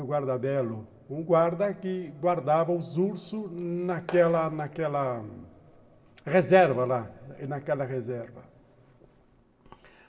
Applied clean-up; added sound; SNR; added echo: none; Clapping; 17 dB; reverberation time 2.5 s.